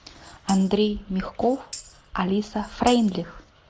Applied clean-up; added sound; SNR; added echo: none; Tambourine; 20 dB; none.